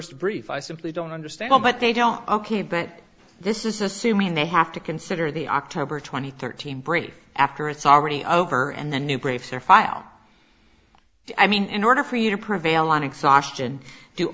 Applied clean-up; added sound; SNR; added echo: none; none; none; none.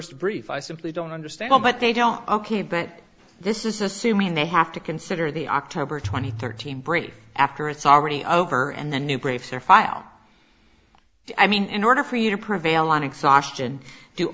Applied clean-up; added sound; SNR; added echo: none; Bowed string instrument; 13 dB; none.